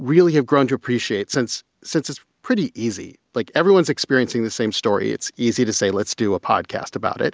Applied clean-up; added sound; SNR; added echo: none; none; none; none.